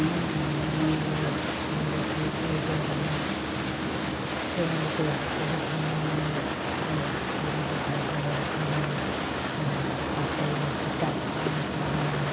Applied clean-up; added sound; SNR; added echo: none; Boat, Water vehicle; -3 dB; reverberation time 1.1 s.